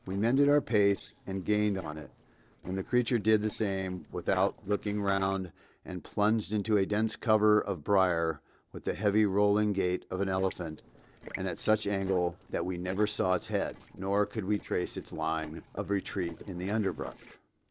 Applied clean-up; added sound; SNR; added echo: neural separator model SepFormer DNS4.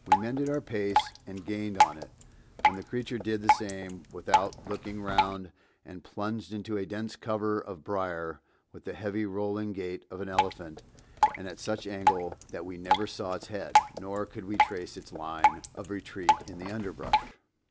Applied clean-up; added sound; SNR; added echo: none; Drip; -3 dB; none.